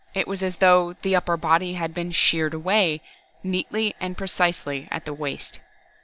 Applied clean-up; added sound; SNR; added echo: none; none; none; none.